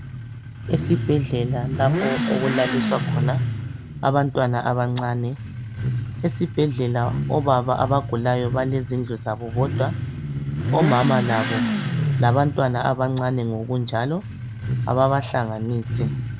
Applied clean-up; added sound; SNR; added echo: none; Motorcycle / Accelerating, revving, vroom; 3 dB; none.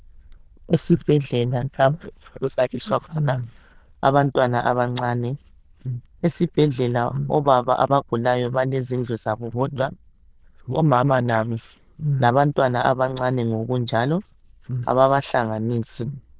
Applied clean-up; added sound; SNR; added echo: neural diffusion model UNIVERSE++.